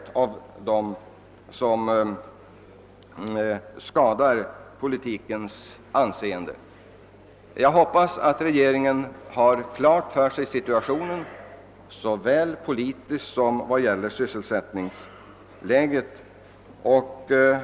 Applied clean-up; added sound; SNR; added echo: none; none; none; none.